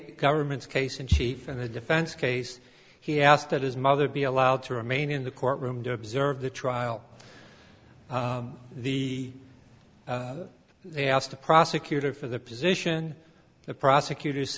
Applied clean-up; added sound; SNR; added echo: none; none; none; none.